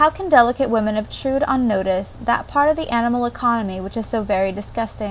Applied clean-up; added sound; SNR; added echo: none; none; none; none.